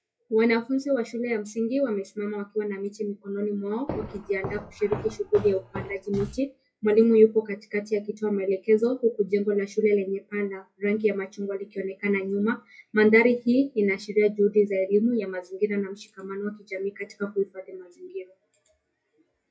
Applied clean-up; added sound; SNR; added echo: classical method WPE with log-MMSE.